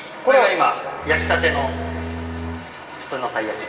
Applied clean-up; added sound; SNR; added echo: none; Bowed string instrument; 7 dB; reverberation time 2.8 s.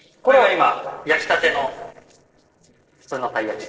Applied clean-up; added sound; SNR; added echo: neural separator model SepFormer DNS4.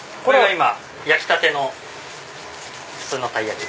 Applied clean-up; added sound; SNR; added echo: none; none; none; none.